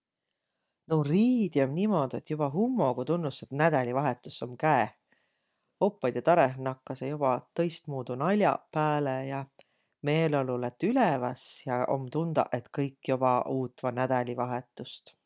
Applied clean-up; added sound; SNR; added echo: none; none; none; none.